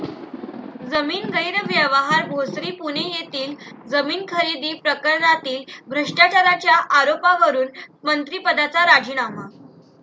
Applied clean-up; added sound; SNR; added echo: none; Thunder; 17 dB; none.